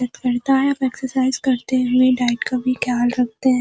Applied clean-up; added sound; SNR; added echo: none; none; none; none.